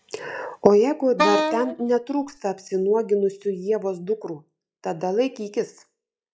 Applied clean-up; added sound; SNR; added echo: classical method log-MMSE.